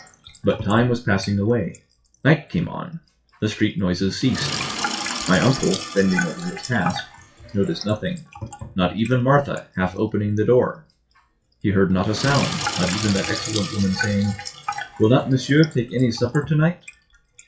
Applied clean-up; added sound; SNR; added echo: classical method WPE with log-MMSE.